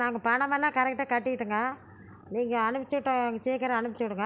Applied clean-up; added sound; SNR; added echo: none; none; none; none.